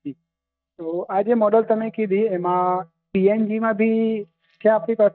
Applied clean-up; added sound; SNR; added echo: neural mask model DeepFilterNet 3.